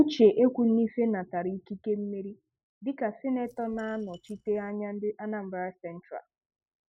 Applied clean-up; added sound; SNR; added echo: neural mask model RNNoise.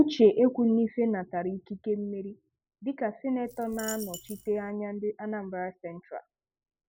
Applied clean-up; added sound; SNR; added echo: none; Coin (dropping); 15 dB; none.